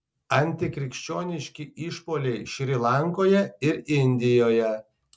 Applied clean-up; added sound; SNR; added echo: none; none; none; none.